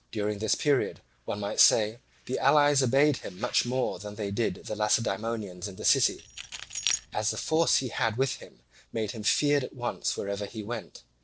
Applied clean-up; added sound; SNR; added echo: neural separator model SepFormer DNS4.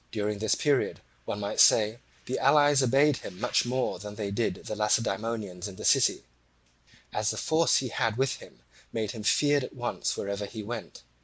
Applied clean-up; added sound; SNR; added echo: none; none; none; none.